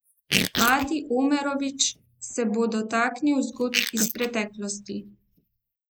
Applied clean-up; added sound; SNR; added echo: neural mask model Resemble Enhance denoiser.